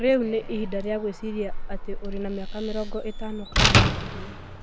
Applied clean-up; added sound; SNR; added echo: none; Slam; -3 dB; none.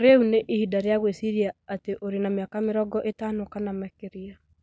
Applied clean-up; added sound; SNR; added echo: none; none; none; none.